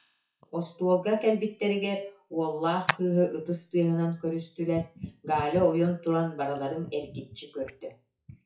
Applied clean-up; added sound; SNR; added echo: classical method WPE with log-MMSE.